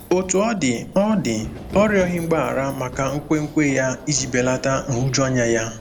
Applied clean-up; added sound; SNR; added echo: none; Run; 15 dB; none.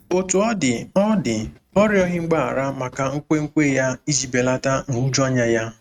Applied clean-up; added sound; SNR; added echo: neural mask model RNNoise.